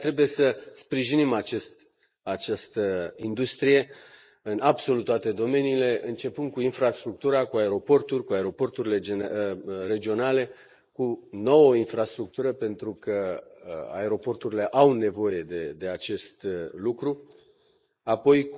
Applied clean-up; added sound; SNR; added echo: neural mask model Resemble Enhance denoiser.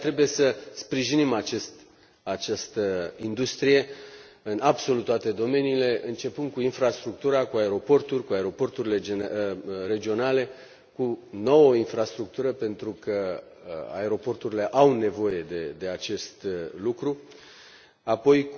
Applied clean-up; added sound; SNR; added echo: none; none; none; none.